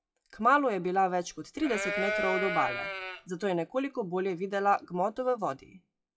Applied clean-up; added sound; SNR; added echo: classical method WPE with log-MMSE.